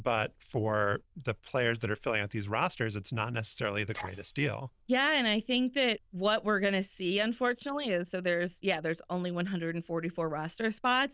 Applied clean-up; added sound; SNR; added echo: neural diffusion model UNIVERSE++.